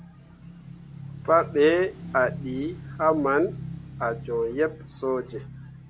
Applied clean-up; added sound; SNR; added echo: none; Motorcycle / Engine; 13 dB; none.